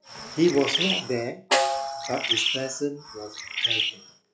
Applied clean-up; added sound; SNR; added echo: classical method log-MMSE.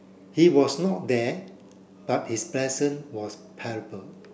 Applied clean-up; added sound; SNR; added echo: none; none; none; none.